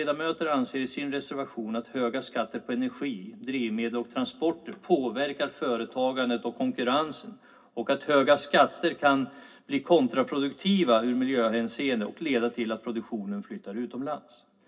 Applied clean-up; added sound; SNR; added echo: none; none; none; reverberation time 0.4 s.